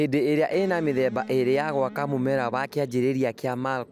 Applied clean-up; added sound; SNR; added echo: none; Electric guitar; 17 dB; none.